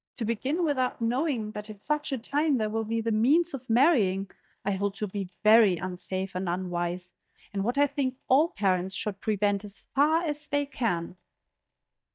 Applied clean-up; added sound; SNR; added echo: neural mask model DeepFilterNet 3.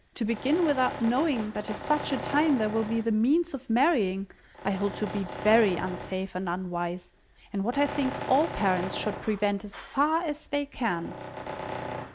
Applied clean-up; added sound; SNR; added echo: none; Tools; 11 dB; none.